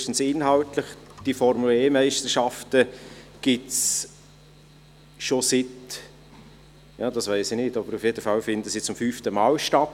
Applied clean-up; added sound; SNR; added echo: none; none; none; none.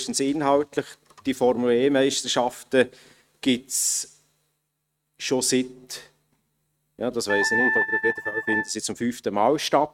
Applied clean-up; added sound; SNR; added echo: neural mask model RNNoise.